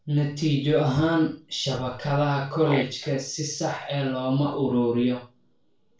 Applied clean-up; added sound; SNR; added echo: none; Frog; 14 dB; reverberation time 0.3 s.